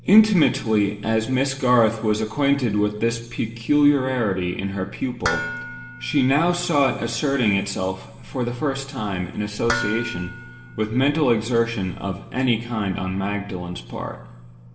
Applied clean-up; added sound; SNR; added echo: none; Dishes, pots, and pans; 9 dB; reverberation time 1.8 s.